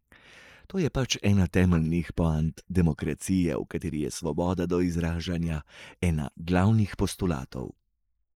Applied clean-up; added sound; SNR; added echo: neural mask model Resemble Enhance denoiser.